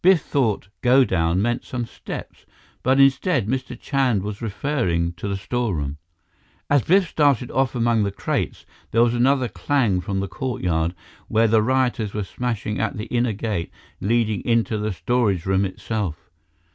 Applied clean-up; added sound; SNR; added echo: none; none; none; none.